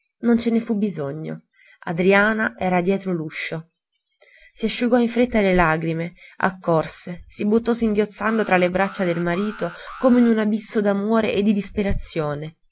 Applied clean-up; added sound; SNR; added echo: none; Alarm; 19 dB; none.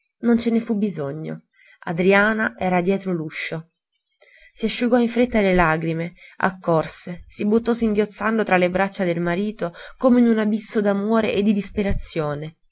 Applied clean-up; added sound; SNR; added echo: none; none; none; none.